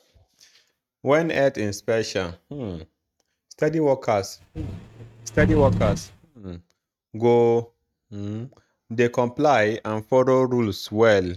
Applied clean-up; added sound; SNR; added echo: neural mask model RNNoise.